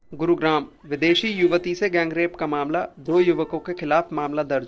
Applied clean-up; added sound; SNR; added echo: neural separator model SepFormer DNS4.